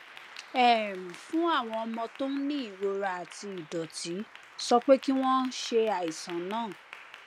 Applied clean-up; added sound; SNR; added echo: none; Applause / Clapping; 19 dB; none.